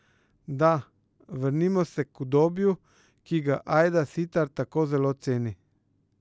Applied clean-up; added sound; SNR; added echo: none; none; none; none.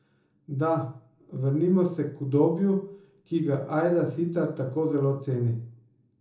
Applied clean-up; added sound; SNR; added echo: none; none; none; reverberation time 0.9 s.